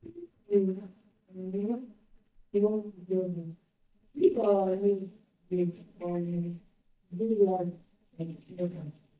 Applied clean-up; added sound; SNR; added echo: neural mask model DeepFilterNet 3.